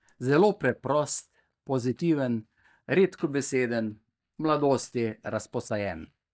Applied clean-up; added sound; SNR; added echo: neural mask model DeepFilterNet 3.